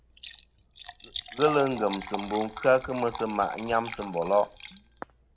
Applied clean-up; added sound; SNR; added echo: none; Liquid; 11 dB; none.